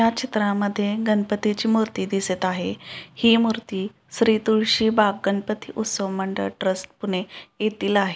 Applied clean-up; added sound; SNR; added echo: none; none; none; none.